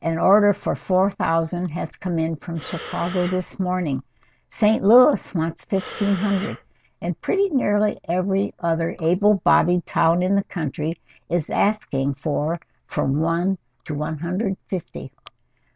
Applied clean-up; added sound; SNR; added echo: none; Breathing; 14 dB; none.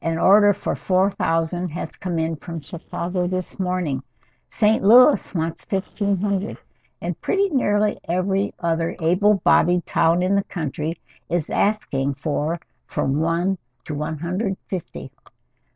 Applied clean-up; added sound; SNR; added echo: neural separator model SepFormer DNS4.